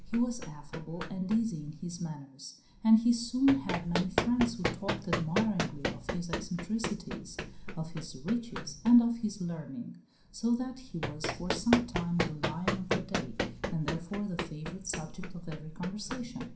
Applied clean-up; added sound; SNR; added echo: none; Run; 5 dB; reverberation time 0.5 s.